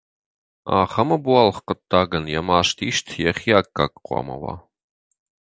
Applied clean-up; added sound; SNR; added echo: none; none; none; none.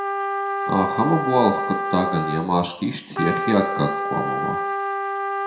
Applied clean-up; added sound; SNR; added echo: none; Trumpet; 2 dB; reverberation time 0.6 s.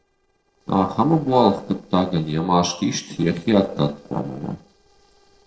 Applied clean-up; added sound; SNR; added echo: neural separator model SepFormer DNS4.